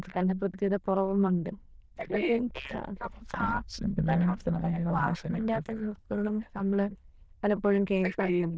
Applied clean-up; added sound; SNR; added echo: neural diffusion model UNIVERSE++.